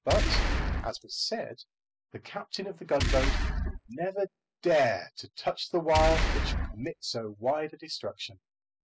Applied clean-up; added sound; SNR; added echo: classical method spectral subtraction.